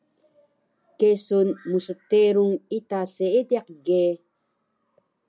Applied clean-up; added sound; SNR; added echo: none; none; none; none.